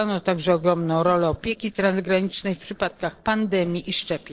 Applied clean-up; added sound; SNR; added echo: neural separator model SepFormer DNS4.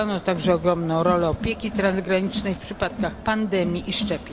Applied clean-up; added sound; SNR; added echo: none; Crowd; 9 dB; none.